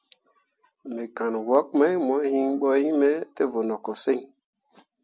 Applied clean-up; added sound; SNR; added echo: none; none; none; none.